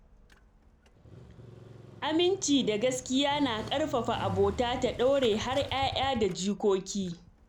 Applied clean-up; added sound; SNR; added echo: none; Motorcycle; 14 dB; none.